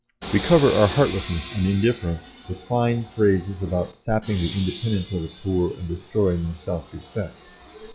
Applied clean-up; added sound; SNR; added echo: classical method log-MMSE.